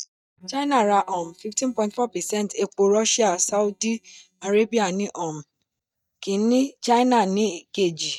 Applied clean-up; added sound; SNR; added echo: neural mask model DeepFilterNet 3.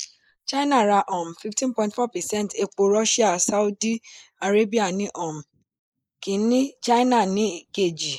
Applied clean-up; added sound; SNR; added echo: neural mask model Resemble Enhance denoiser.